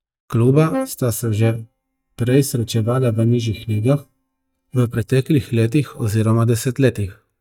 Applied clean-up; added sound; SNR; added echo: neural mask model DeepFilterNet 3.